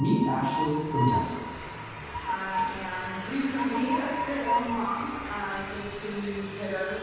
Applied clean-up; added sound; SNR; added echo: none; Train; 3 dB; reverberation time 1.2 s.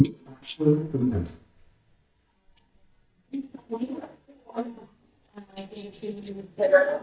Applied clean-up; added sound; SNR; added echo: neural mask model DeepFilterNet 3.